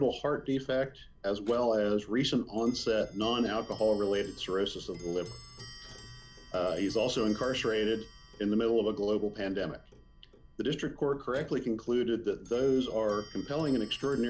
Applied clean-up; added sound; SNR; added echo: none; Clock; 20 dB; none.